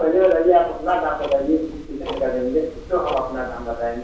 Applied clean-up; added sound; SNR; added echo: none; Tick-tock; 15 dB; reverberation time 0.7 s.